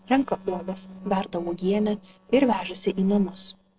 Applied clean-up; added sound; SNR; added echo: neural separator model SepFormer DNS4.